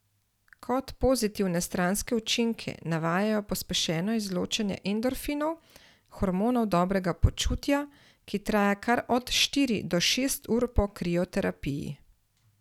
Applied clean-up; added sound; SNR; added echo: none; none; none; none.